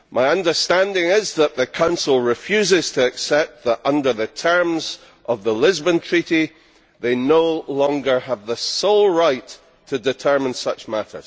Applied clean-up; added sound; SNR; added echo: none; none; none; none.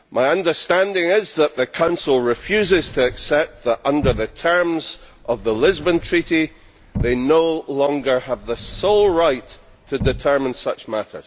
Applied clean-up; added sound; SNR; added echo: none; Sliding door / Slam / Wood; 13 dB; none.